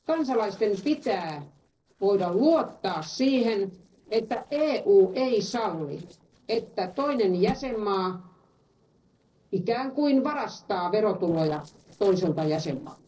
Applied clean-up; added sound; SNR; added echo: neural separator model SepFormer DNS4.